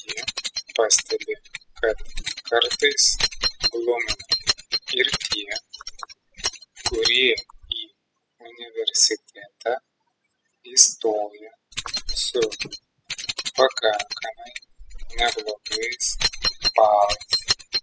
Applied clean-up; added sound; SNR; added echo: classical method spectral subtraction.